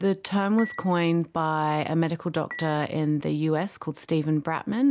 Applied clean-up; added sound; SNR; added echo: none; Dishes, pots, and pans / Chink, clink; 18 dB; none.